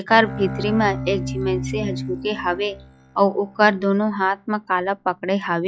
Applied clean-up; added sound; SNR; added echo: classical method log-MMSE.